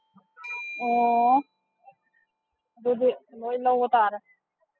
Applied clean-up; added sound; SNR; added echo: classical method spectral subtraction.